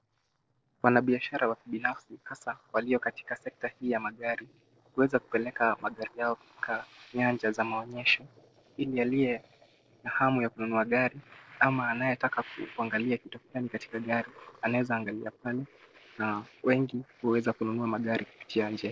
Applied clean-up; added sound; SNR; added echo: neural separator model SepFormer DNS4.